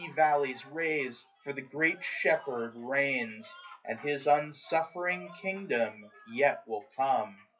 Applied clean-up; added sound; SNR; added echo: classical method WPE with log-MMSE.